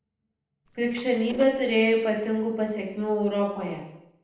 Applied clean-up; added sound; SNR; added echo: neural separator model SepFormer DNS4.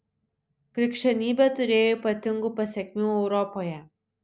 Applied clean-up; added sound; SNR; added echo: none; none; none; none.